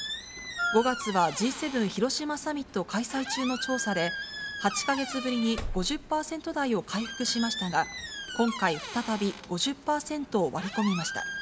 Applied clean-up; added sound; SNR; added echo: none; Wind instrument, woodwind instrument + Squeak; 8 dB; none.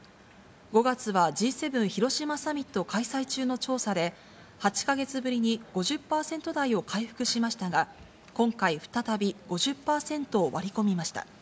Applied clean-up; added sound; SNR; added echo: none; none; none; none.